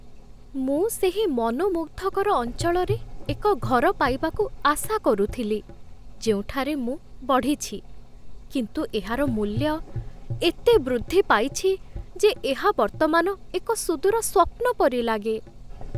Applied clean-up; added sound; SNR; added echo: none; Gurgling / Engine; 13 dB; none.